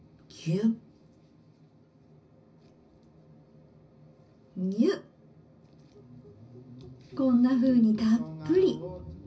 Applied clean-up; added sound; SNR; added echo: none; none; none; reverberation time 0.4 s.